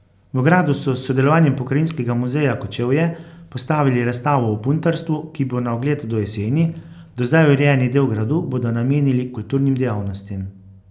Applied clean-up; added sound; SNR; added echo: none; none; none; none.